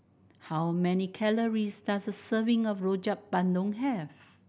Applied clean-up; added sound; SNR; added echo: none; none; none; none.